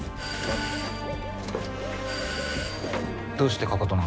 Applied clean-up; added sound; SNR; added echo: none; Cricket / Bird + Doorbell; 8 dB; none.